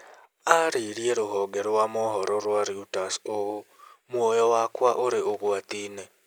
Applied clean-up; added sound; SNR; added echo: none; none; none; none.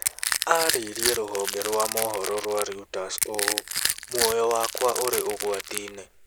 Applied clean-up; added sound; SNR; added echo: none; Crushing; 2 dB; none.